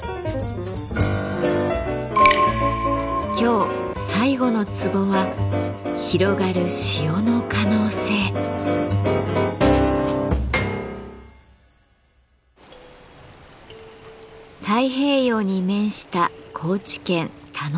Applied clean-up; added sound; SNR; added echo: none; none; none; none.